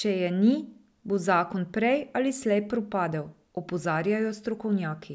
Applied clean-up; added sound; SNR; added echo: none; none; none; none.